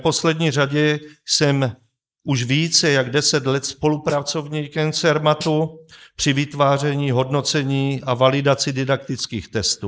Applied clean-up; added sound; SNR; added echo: neural mask model Resemble Enhance denoiser.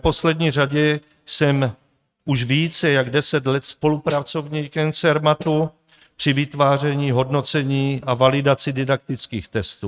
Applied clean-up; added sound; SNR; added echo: neural mask model RNNoise.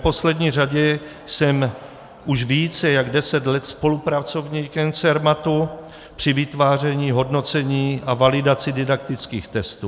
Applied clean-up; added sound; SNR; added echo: none; none; none; none.